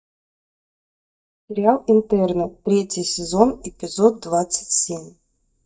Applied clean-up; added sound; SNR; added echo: neural mask model DeepFilterNet 3.